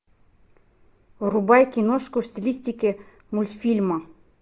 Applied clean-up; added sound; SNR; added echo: none; none; none; none.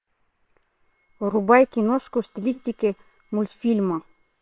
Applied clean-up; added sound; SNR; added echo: neural separator model SepFormer WHAM!.